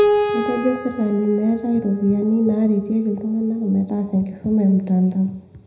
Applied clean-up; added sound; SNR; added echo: none; Keyboard (musical); 7 dB; reverberation time 0.7 s.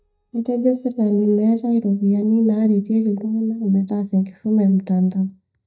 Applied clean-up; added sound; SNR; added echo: neural mask model DeepFilterNet 3.